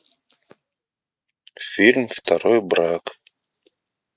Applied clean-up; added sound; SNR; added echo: neural mask model RNNoise.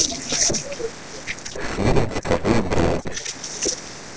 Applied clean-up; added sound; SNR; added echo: neural separator model SepFormer DNS4.